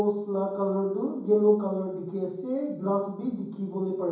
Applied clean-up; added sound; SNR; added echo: none; none; none; reverberation time 1.2 s.